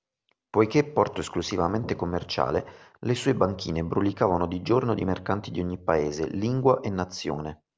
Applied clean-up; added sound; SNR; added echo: none; none; none; none.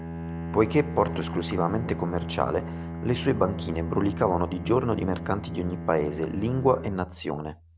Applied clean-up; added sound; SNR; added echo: none; Bowed string instrument; 7 dB; none.